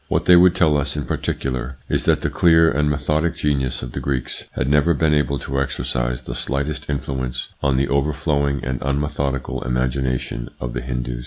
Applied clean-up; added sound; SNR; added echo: none; none; none; none.